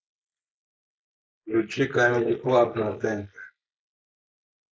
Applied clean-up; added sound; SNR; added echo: neural mask model Resemble Enhance denoiser.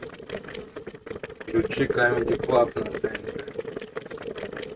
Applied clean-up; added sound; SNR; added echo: neural mask model RNNoise.